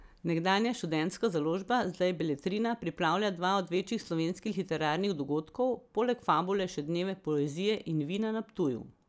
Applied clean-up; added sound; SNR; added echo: none; none; none; none.